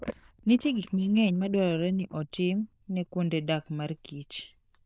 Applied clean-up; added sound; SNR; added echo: neural diffusion model UNIVERSE++.